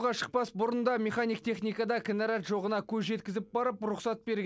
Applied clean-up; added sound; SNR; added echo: none; none; none; none.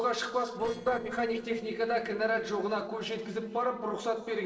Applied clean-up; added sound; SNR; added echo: neural separator model SepFormer DNS4.